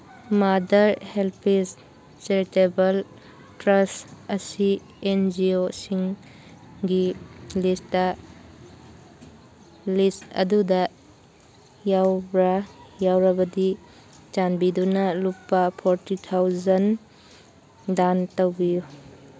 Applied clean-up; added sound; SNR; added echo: none; none; none; none.